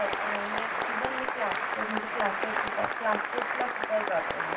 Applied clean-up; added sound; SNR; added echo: none; Applause; -3 dB; reverberation time 0.1 s.